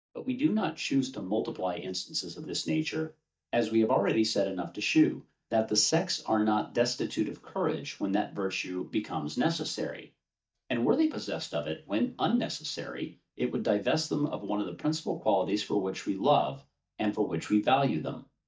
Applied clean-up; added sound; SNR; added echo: neural mask model DeepFilterNet 3.